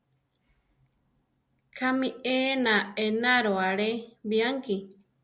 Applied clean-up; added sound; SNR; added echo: none; none; none; none.